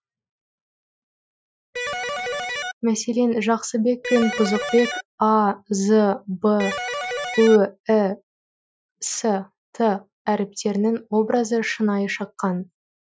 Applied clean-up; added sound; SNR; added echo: classical method Wiener filter.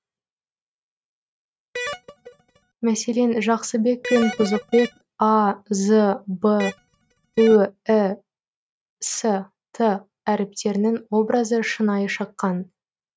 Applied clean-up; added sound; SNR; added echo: neural mask model RNNoise.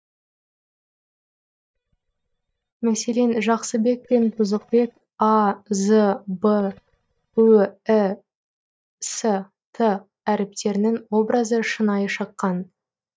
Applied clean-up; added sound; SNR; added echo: neural mask model DeepFilterNet 3.